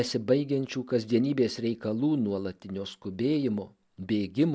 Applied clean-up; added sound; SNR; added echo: none; none; none; none.